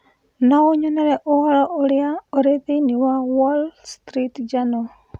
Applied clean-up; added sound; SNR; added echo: none; none; none; none.